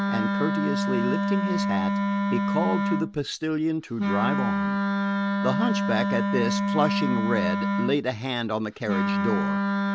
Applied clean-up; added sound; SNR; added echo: none; Wind instrument, woodwind instrument; -3 dB; none.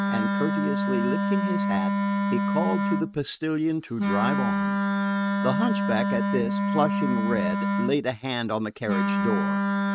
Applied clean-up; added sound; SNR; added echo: neural mask model RNNoise.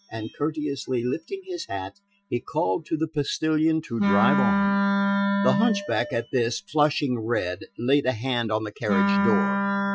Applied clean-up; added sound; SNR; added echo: classical method Wiener filter.